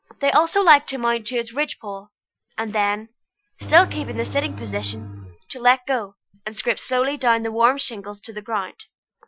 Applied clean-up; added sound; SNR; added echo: classical method Wiener filter.